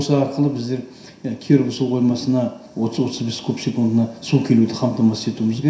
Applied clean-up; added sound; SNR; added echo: none; none; none; reverberation time 0.7 s.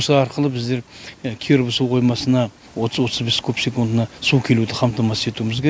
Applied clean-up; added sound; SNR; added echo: none; none; none; none.